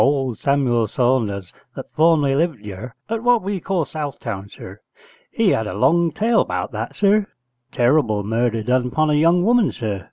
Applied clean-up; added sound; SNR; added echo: none; none; none; none.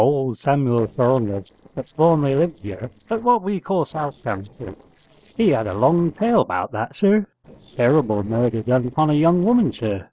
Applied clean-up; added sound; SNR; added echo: neural separator model SepFormer DNS4.